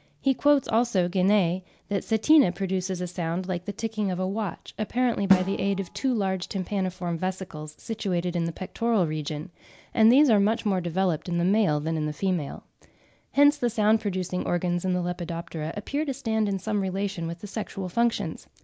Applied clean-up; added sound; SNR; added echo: none; Drum; 8 dB; none.